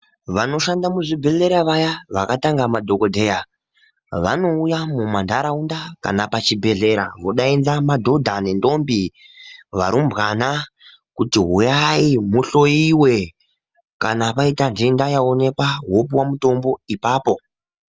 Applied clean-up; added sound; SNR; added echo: none; none; none; none.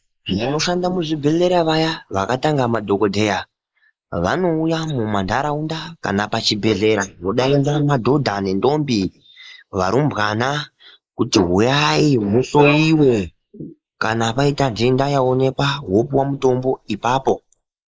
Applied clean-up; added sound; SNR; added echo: neural mask model Resemble Enhance denoiser.